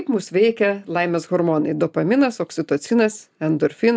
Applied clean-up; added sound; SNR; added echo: none; none; none; none.